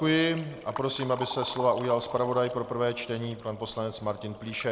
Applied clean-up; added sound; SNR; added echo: none; Liquid; 14 dB; none.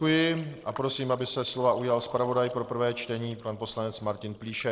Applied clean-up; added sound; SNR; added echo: neural separator model SepFormer DNS4.